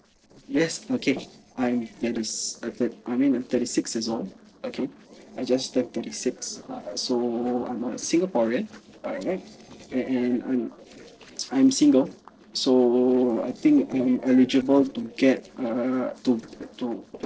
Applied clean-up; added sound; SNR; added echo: neural separator model SepFormer DNS4.